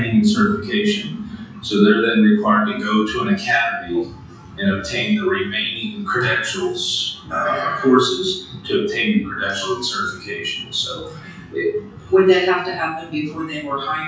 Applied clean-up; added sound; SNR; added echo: classical method WPE with log-MMSE.